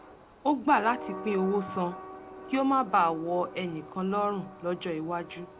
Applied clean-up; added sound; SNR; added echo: none; Train; 14 dB; none.